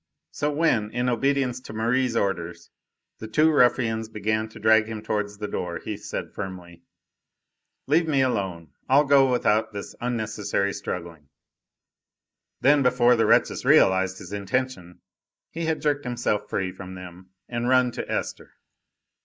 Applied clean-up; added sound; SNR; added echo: neural mask model Resemble Enhance denoiser.